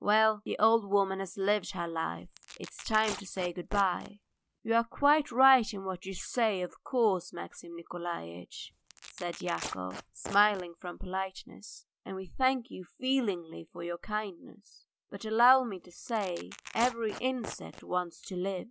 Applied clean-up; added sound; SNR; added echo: none; Tearing; 15 dB; none.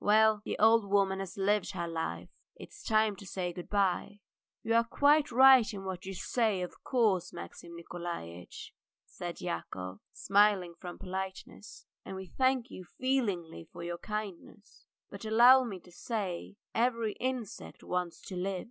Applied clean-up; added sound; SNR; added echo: none; none; none; none.